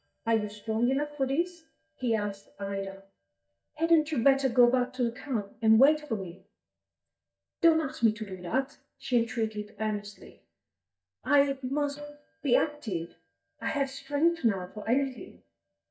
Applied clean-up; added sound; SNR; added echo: neural mask model DeepFilterNet 3.